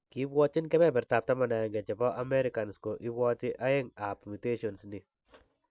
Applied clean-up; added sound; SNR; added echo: none; none; none; none.